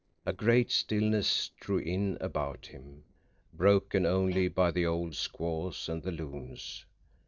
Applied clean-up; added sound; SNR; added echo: neural separator model SepFormer DNS4.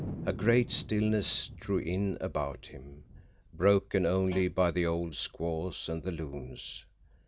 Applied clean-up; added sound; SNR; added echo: none; Guitar + Thunder; 15 dB; none.